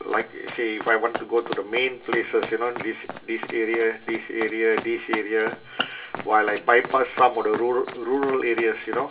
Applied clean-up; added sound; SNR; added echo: none; Run; 11 dB; reverberation time 0.2 s.